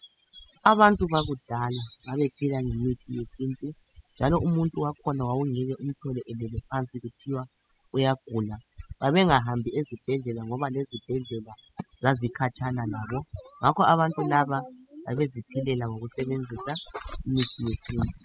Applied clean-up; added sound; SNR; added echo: classical method spectral subtraction.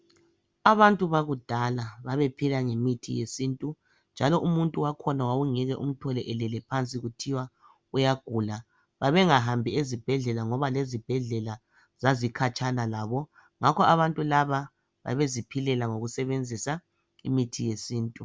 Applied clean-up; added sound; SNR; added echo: none; none; none; none.